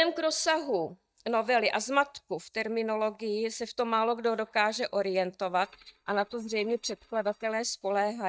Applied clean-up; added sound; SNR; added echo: neural mask model DeepFilterNet 3.